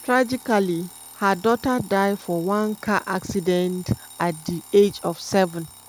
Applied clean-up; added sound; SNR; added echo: none; Alarm; 19 dB; none.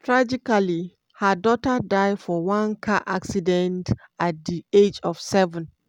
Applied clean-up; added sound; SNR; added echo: none; none; none; none.